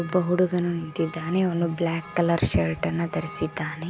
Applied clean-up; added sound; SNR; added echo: none; Church bell; 20 dB; none.